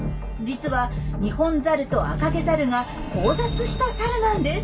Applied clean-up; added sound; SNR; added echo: none; Engine / Mechanisms; 19 dB; reverberation time 0.2 s.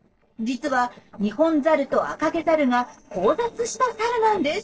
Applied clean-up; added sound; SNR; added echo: neural separator model SepFormer DNS4.